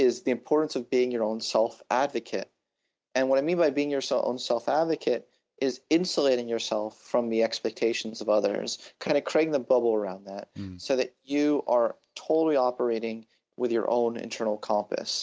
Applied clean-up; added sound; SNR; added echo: none; none; none; none.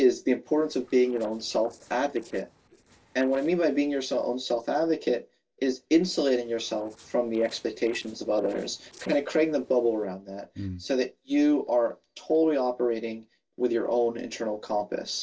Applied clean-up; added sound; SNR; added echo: neural separator model SepFormer DNS4.